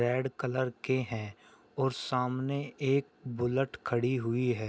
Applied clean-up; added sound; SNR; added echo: none; none; none; none.